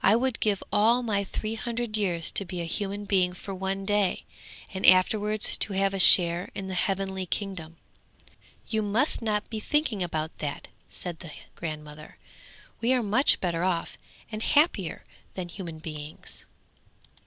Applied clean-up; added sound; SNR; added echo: none; none; none; none.